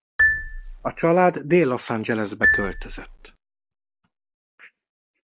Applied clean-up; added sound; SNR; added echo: none; Marimba, xylophone; 1 dB; none.